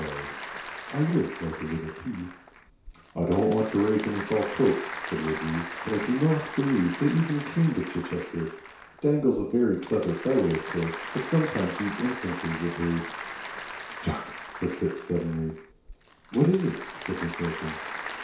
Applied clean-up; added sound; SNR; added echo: none; Applause / Crowd; 10 dB; reverberation time 0.6 s.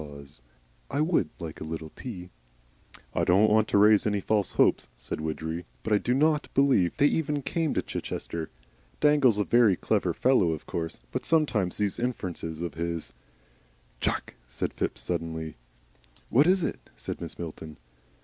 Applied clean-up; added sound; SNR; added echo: none; none; none; none.